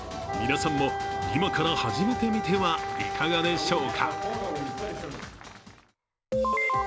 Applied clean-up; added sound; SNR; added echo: none; Wind instrument, woodwind instrument; 5 dB; none.